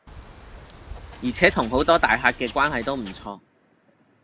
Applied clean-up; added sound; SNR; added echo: none; Wild animals; 14 dB; none.